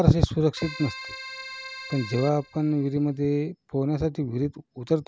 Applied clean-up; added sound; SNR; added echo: none; Keyboard (musical); 14 dB; none.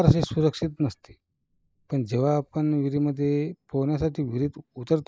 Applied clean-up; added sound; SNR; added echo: neural mask model Resemble Enhance denoiser.